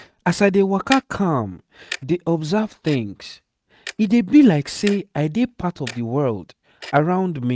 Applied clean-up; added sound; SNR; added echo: neural mask model RNNoise.